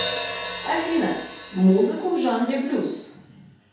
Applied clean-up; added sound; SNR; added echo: none; Hi-hat; 11 dB; reverberation time 0.6 s.